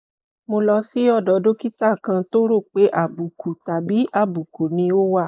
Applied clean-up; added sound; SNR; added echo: neural mask model Resemble Enhance denoiser.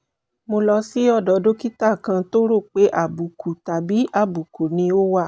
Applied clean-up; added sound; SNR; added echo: none; none; none; none.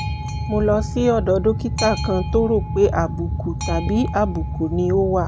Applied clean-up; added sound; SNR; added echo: none; Boat, Water vehicle; 4 dB; none.